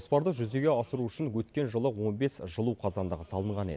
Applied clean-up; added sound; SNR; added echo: none; none; none; none.